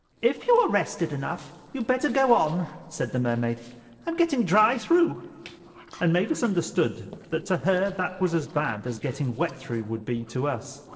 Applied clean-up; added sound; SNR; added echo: neural separator model SepFormer DNS4.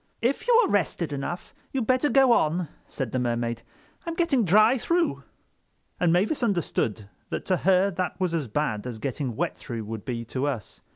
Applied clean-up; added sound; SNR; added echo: none; none; none; none.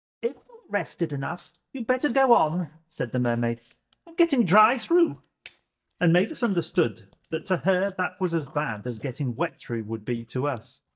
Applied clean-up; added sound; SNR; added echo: neural mask model DeepFilterNet 3.